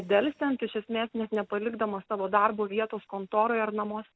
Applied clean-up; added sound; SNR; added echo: none; none; none; none.